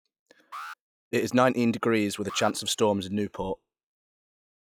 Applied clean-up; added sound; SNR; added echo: classical method log-MMSE.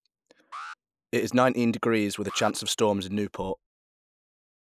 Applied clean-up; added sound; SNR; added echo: neural mask model Resemble Enhance denoiser.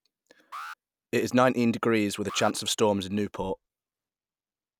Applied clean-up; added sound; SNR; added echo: none; Alarm; 19 dB; none.